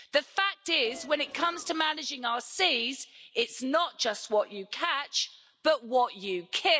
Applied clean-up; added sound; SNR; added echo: none; Engine; 18 dB; none.